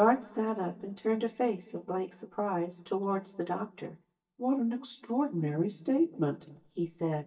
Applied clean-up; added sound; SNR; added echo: neural mask model DeepFilterNet 3.